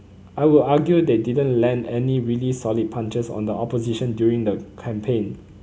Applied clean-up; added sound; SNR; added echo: none; none; none; none.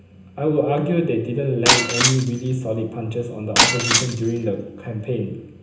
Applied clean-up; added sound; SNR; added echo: none; Shatter; -1 dB; reverberation time 0.9 s.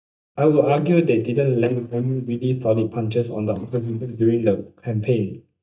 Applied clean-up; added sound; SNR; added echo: neural mask model DeepFilterNet 3.